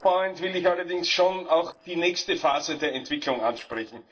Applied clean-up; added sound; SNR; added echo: neural separator model SepFormer DNS4.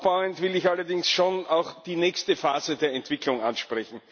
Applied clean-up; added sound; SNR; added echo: none; none; none; none.